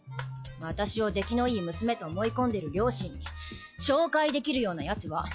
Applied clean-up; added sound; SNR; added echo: classical method log-MMSE.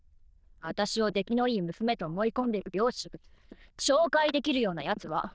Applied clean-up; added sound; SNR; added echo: neural diffusion model UNIVERSE++.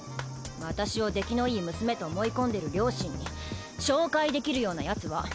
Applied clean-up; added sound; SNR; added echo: none; Piano; 16 dB; none.